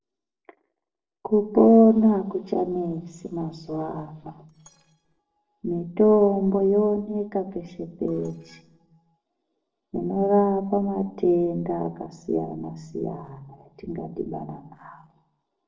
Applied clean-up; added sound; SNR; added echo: neural separator model SepFormer DNS4.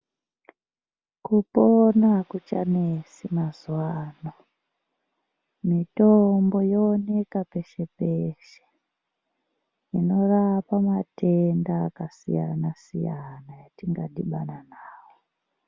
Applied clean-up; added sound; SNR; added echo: none; none; none; none.